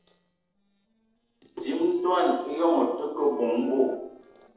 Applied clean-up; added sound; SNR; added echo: neural separator model SepFormer DNS4.